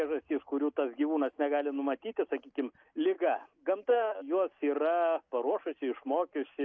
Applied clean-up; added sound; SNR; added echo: none; none; none; none.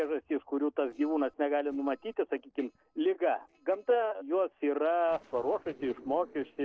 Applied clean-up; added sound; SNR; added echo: neural separator model SepFormer DNS4.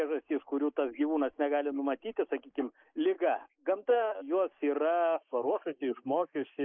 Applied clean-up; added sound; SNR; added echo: neural mask model Resemble Enhance denoiser.